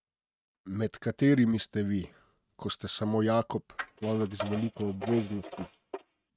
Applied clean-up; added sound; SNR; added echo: neural mask model RNNoise.